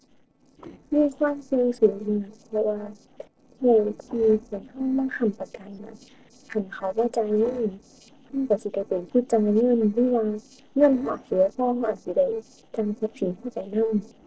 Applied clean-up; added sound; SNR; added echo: neural separator model SepFormer DNS4.